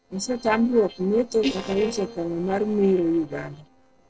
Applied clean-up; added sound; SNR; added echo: neural separator model SepFormer DNS4.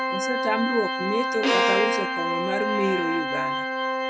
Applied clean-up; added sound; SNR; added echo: none; Organ + Bowed string instrument; -3 dB; none.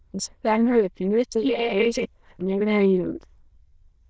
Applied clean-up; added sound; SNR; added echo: neural diffusion model UNIVERSE++.